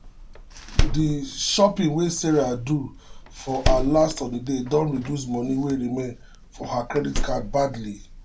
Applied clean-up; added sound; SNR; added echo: none; Door; 4 dB; reverberation time 0.2 s.